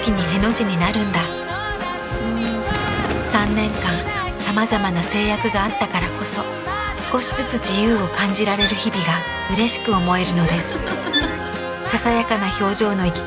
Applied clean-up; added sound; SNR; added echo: none; Bowed string instrument; 7 dB; none.